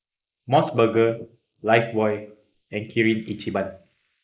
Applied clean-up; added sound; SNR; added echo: neural mask model Resemble Enhance denoiser.